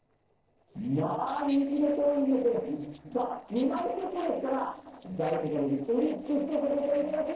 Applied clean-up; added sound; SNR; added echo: neural separator model SepFormer DNS4.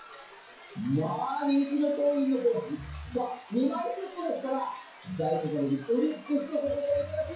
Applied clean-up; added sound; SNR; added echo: classical method WPE with log-MMSE.